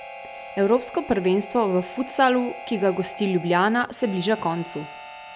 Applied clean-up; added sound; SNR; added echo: none; Harmonica; 14 dB; none.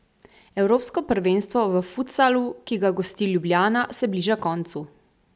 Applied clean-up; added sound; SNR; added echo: none; none; none; none.